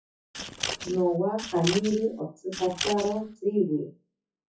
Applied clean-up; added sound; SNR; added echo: classical method WPE with log-MMSE.